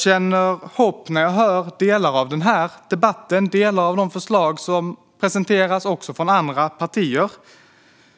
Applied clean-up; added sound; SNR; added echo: none; none; none; none.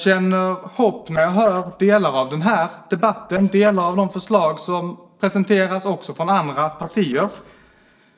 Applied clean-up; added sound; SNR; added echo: neural separator model SepFormer DNS4.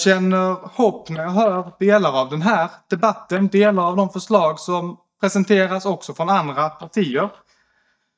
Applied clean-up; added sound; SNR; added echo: neural mask model DeepFilterNet 3.